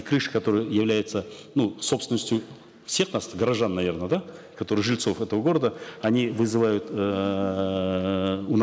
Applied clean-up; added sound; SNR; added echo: none; none; none; none.